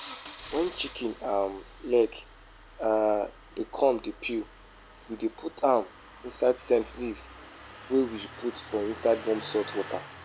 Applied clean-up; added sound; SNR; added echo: none; Engine starting; 16 dB; none.